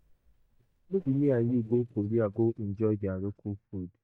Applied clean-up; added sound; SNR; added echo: neural mask model DeepFilterNet 3.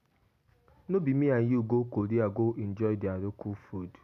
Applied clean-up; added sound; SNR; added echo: none; none; none; none.